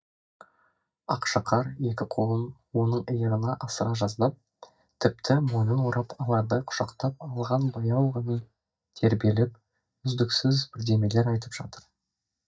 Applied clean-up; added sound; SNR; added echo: neural mask model DeepFilterNet 3.